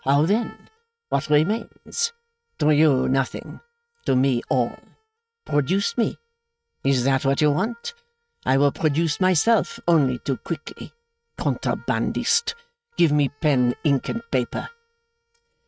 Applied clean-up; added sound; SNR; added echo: neural mask model RNNoise.